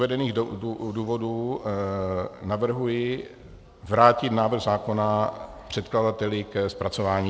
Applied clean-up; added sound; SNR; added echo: none; none; none; none.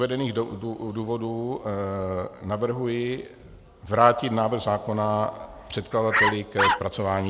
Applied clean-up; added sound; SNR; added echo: none; Bark; -2 dB; none.